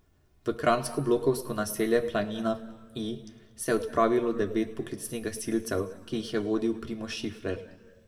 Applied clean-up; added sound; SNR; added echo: none; none; none; reverberation time 1.1 s.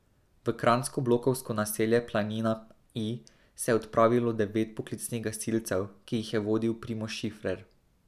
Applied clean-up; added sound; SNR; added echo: none; none; none; none.